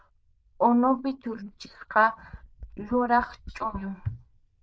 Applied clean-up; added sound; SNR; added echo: neural diffusion model UNIVERSE++.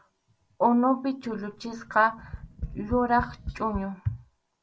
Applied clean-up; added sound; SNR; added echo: none; Tap; 11 dB; none.